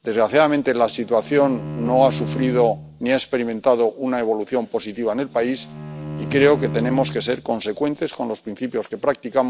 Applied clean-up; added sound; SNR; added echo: none; Bowed string instrument; 11 dB; none.